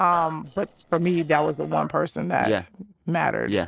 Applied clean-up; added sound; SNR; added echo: neural separator model SepFormer DNS4.